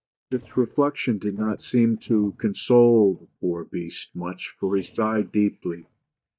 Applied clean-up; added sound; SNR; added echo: neural mask model DeepFilterNet 3.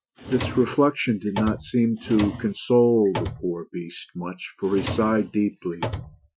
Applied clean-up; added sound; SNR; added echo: classical method Wiener filter.